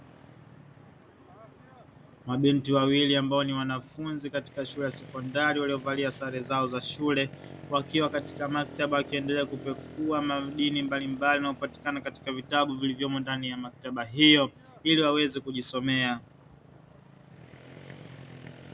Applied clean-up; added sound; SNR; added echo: none; Motorcycle; 18 dB; none.